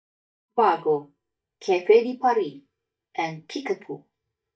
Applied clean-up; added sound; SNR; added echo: neural mask model DeepFilterNet 3.